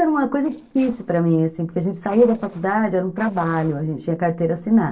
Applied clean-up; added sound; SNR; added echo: neural separator model SepFormer DNS4.